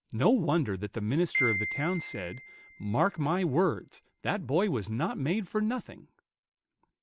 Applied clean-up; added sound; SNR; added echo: none; Marimba, xylophone; 8 dB; none.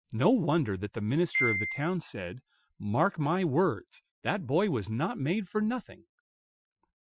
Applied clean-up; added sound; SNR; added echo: classical method Wiener filter.